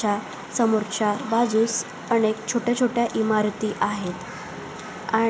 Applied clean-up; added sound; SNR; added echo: none; none; none; none.